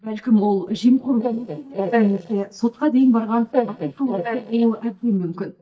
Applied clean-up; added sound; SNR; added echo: neural mask model DeepFilterNet 3.